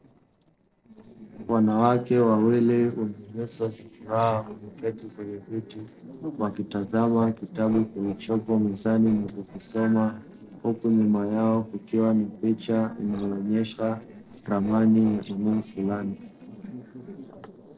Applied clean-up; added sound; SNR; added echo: neural separator model SepFormer DNS4.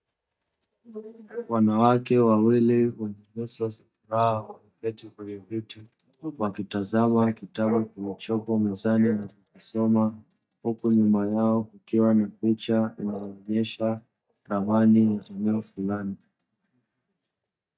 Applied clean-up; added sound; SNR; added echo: neural mask model DeepFilterNet 3.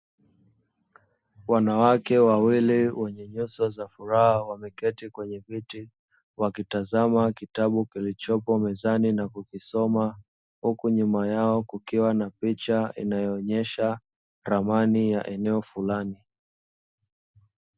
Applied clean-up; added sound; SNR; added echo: none; none; none; none.